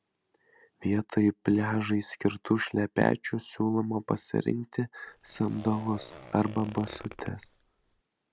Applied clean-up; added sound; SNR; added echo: none; Zipper (clothing); 18 dB; none.